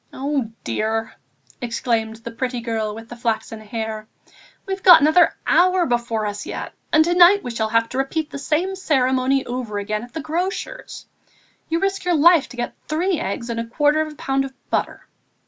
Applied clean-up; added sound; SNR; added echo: none; none; none; none.